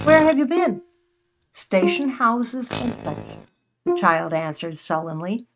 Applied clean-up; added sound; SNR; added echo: neural mask model RNNoise.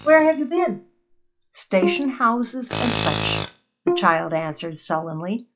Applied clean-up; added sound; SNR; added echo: classical method log-MMSE.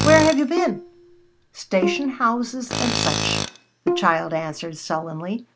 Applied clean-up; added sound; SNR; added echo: none; Bowed string instrument + Tools; 4 dB; none.